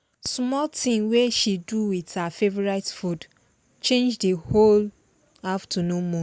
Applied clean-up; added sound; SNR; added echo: none; none; none; none.